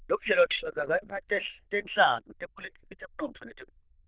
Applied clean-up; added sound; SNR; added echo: neural diffusion model UNIVERSE++.